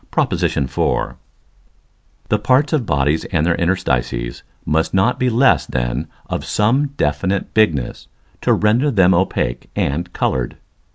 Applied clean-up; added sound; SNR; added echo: none; none; none; none.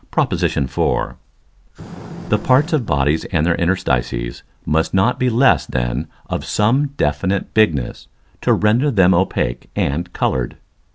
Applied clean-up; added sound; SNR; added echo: none; Fire; 18 dB; none.